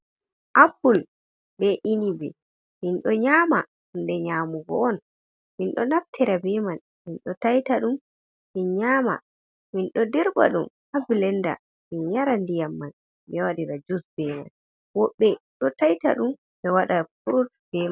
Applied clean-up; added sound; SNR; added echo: none; none; none; none.